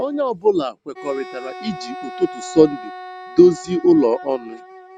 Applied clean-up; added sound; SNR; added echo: none; Wind instrument, woodwind instrument; 16 dB; none.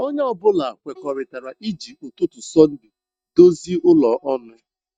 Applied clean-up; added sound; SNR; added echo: neural mask model DeepFilterNet 3.